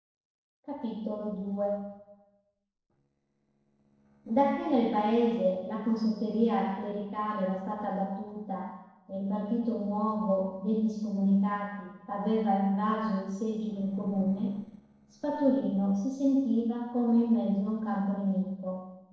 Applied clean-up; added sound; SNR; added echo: neural separator model SepFormer DNS4.